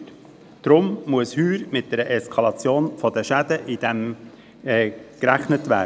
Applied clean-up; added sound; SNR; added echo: none; none; none; none.